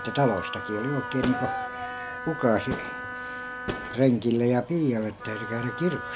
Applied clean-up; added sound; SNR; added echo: none; Crowd / Fireworks + Wind instrument, woodwind instrument; 7 dB; none.